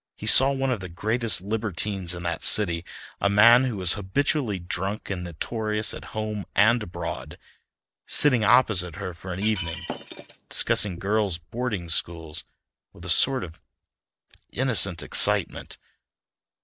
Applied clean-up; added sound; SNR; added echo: neural separator model SepFormer DNS4.